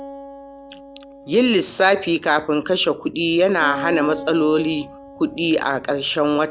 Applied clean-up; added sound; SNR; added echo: none; Acoustic guitar; 15 dB; none.